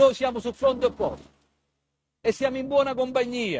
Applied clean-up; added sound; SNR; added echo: neural mask model RNNoise.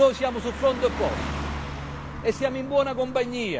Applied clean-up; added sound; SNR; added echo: none; Car passing by; 8 dB; none.